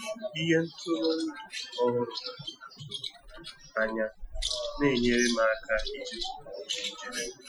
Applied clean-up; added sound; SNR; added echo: classical method Wiener filter.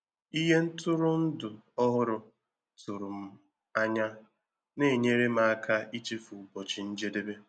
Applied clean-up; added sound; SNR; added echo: none; none; none; none.